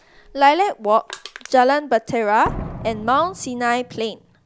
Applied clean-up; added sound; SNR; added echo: none; Slam + Crushing; 16 dB; none.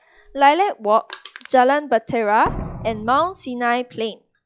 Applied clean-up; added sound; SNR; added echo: classical method log-MMSE.